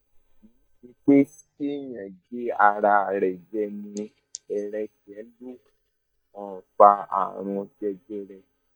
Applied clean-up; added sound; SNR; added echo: neural mask model DeepFilterNet 3.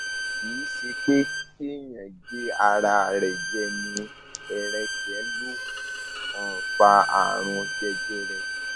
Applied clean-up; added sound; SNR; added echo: none; Bowed string instrument; 5 dB; none.